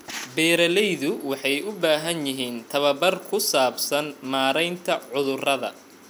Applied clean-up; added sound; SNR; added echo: none; none; none; none.